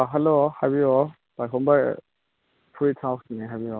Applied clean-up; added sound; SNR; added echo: none; none; none; none.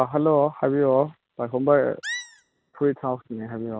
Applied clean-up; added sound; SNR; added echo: neural mask model RNNoise.